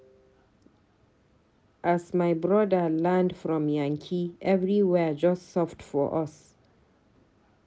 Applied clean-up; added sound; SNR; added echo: none; none; none; none.